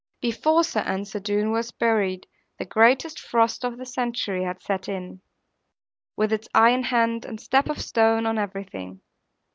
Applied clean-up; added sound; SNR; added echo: none; none; none; none.